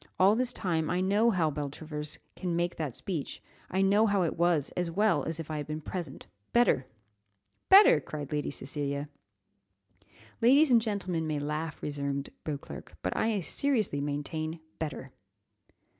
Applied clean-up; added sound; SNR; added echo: none; none; none; none.